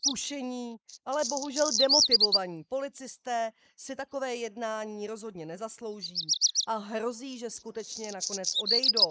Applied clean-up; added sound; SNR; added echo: neural mask model Resemble Enhance denoiser.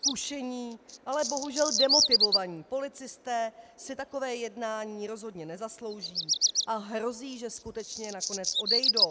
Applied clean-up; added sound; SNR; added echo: none; Bird vocalization, bird call, bird song; -3 dB; none.